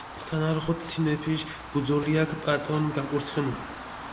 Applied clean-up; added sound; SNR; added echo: none; Run; 12 dB; none.